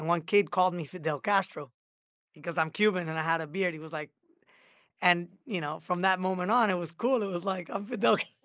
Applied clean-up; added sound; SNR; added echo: neural mask model Resemble Enhance denoiser.